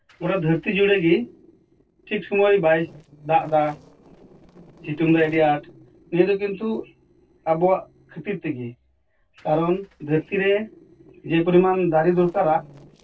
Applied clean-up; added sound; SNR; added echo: neural separator model SepFormer DNS4.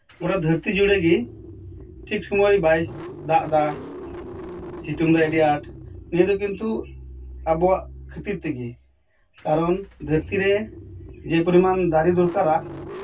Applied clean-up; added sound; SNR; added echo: none; Engine starting / Car; 15 dB; reverberation time 0.1 s.